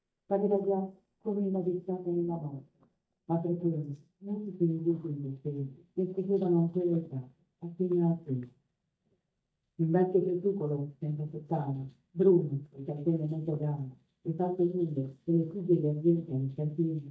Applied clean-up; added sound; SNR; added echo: neural mask model DeepFilterNet 3.